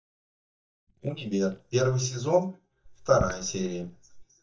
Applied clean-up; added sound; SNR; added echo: neural mask model DeepFilterNet 3.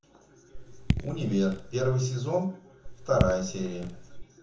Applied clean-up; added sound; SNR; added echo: none; Raindrop / Drip; 3 dB; reverberation time 0.6 s.